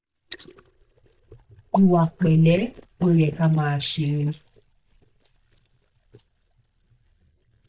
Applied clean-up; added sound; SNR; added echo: neural mask model DeepFilterNet 3.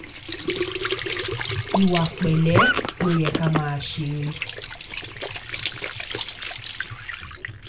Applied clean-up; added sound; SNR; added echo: none; Squeak / Trickle, dribble / Sink (filling or washing); 0 dB; reverberation time 0.3 s.